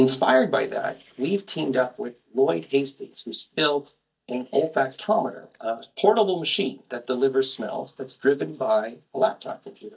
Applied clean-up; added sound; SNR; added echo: neural mask model DeepFilterNet 3.